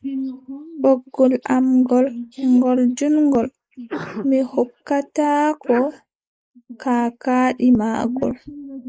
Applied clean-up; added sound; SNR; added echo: neural mask model Resemble Enhance denoiser.